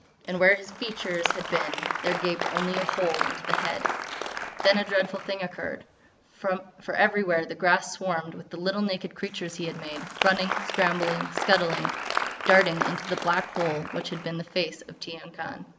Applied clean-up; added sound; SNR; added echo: none; Applause; 5 dB; none.